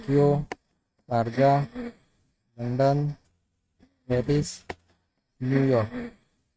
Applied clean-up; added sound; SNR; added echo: neural mask model RNNoise.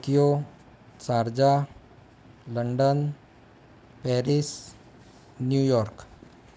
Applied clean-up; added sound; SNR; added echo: none; none; none; none.